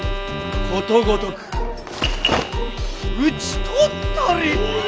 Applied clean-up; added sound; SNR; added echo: none; Bowed string instrument; 11 dB; none.